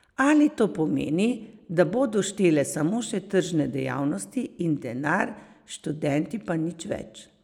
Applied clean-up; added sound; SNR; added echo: none; none; none; none.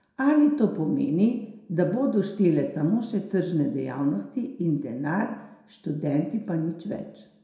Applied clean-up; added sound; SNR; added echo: none; none; none; reverberation time 0.6 s.